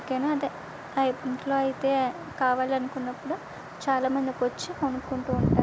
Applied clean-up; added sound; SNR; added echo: none; none; none; none.